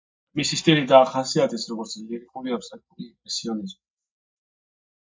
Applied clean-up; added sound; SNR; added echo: neural mask model DeepFilterNet 3.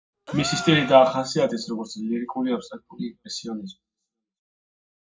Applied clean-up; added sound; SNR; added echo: none; Gasp; 13 dB; reverberation time 0.3 s.